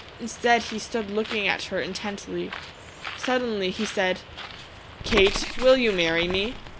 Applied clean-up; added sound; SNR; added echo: none; Bird; 9 dB; none.